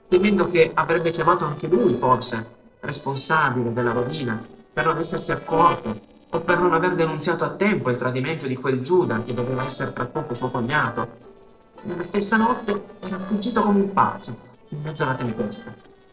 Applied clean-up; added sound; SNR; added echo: neural separator model SepFormer DNS4.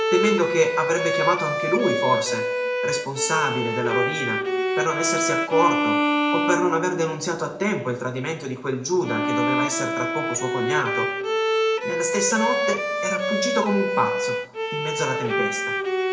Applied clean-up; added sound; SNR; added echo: none; Bowed string instrument; -1 dB; reverberation time 0.8 s.